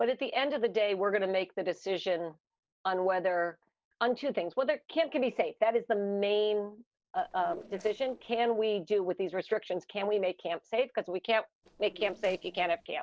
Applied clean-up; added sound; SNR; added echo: neural separator model SepFormer DNS4.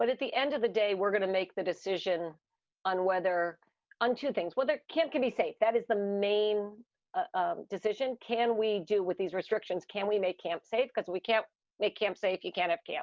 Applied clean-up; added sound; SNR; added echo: none; none; none; none.